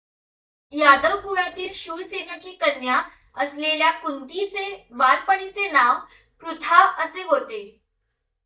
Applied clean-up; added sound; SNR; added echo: neural mask model DeepFilterNet 3.